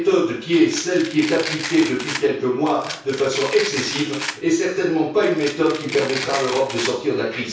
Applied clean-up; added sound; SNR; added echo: none; Domestic sounds, home sounds; 10 dB; reverberation time 0.6 s.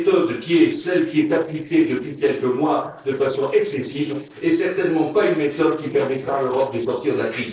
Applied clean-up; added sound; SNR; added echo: neural separator model SepFormer DNS4.